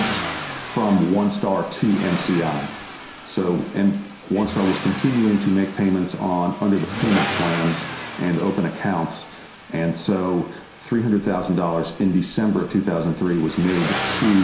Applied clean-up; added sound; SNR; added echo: none; Accelerating, revving, vroom; 10 dB; reverberation time 0.7 s.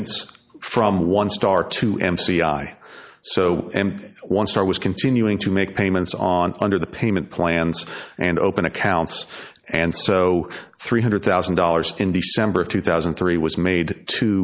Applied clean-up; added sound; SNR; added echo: none; none; none; none.